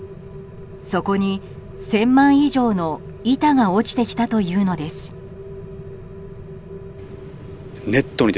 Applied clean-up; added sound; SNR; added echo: none; Rain; 14 dB; none.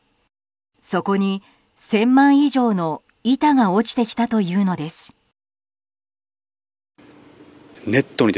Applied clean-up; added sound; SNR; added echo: none; none; none; none.